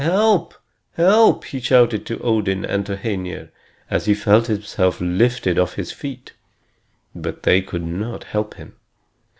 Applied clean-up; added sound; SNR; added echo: none; none; none; none.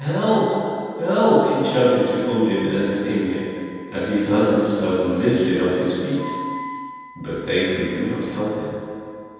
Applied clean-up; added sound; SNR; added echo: none; Wind instrument, woodwind instrument; 19 dB; reverberation time 2.1 s.